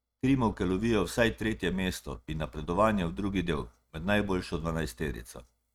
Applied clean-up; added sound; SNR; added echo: neural mask model RNNoise.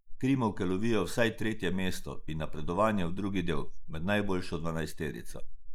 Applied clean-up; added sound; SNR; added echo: neural mask model Resemble Enhance denoiser.